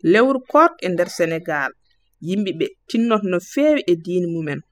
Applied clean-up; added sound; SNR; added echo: classical method spectral subtraction.